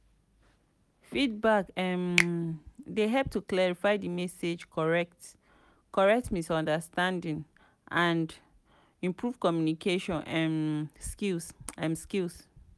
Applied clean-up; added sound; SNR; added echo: none; Finger snapping; 5 dB; none.